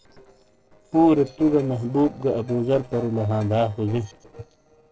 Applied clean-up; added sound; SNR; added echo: neural separator model SepFormer DNS4.